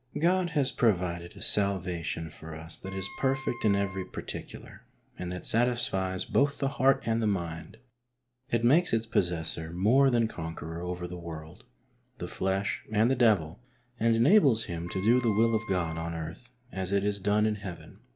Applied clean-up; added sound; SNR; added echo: none; Wind instrument, woodwind instrument; 17 dB; none.